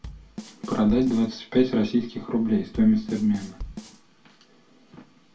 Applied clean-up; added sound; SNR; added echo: none; Bass drum / Snare drum / Drum kit; 15 dB; reverberation time 0.2 s.